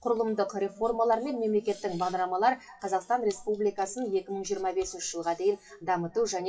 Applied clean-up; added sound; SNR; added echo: classical method WPE with log-MMSE.